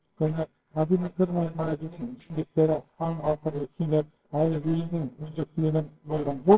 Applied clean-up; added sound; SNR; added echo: neural separator model SepFormer WHAMR!.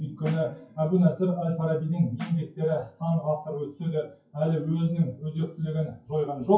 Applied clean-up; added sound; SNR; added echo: classical method WPE with log-MMSE.